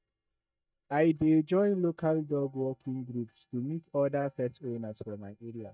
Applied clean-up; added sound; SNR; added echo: neural mask model DeepFilterNet 3.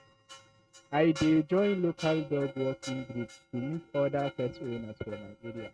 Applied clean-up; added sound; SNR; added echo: neural mask model RNNoise.